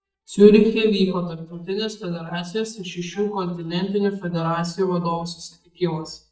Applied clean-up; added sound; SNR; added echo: neural mask model DeepFilterNet 3.